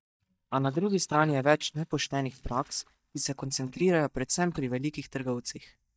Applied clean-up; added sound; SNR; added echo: neural mask model DeepFilterNet 3.